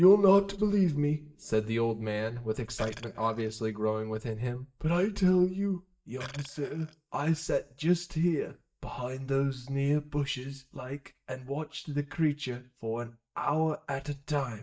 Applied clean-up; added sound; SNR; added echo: neural mask model DeepFilterNet 3.